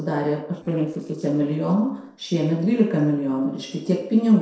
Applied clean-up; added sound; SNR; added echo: neural separator model SepFormer DNS4.